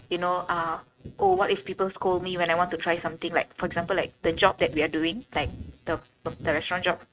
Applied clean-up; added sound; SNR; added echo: neural mask model RNNoise.